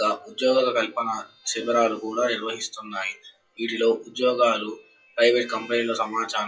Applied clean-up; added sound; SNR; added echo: classical method WPE with log-MMSE.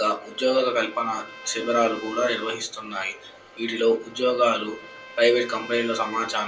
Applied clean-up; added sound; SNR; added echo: none; Trumpet; 18 dB; reverberation time 0.3 s.